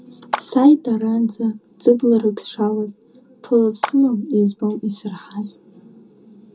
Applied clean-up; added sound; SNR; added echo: none; Clapping; 13 dB; reverberation time 0.2 s.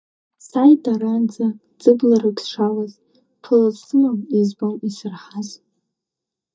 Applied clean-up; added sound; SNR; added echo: neural mask model DeepFilterNet 3.